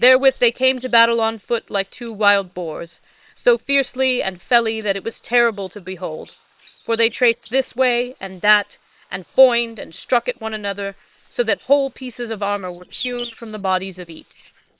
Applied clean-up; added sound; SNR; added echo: neural separator model SepFormer WHAM!.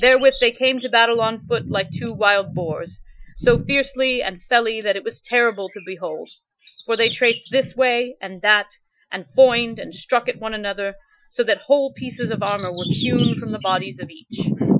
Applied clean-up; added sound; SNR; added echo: classical method Wiener filter.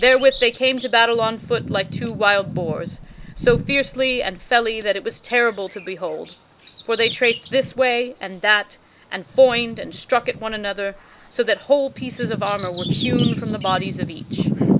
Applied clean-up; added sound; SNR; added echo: none; Bird vocalization, bird call, bird song; 7 dB; none.